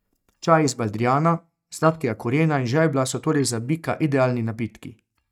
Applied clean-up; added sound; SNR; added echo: neural mask model DeepFilterNet 3.